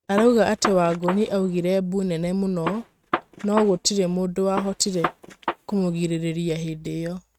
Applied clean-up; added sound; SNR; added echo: neural mask model RNNoise.